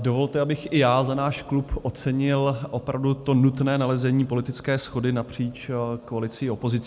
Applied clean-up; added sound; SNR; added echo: none; none; none; none.